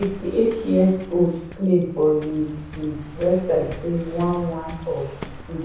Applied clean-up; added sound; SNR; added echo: none; Waves, surf; 16 dB; reverberation time 0.7 s.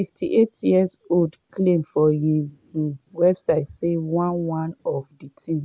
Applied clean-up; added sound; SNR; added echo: none; none; none; none.